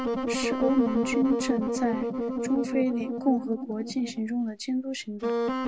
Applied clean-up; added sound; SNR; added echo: none; Wind instrument, woodwind instrument; 1 dB; none.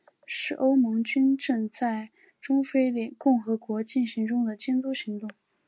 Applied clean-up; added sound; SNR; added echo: none; none; none; none.